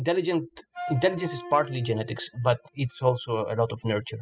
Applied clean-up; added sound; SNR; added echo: classical method spectral subtraction.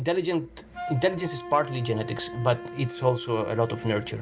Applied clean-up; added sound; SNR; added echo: none; Wind instrument, woodwind instrument; 12 dB; none.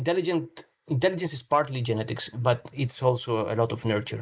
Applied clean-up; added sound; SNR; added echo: neural mask model Resemble Enhance denoiser.